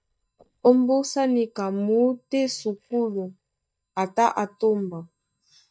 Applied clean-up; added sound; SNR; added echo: neural mask model DeepFilterNet 3.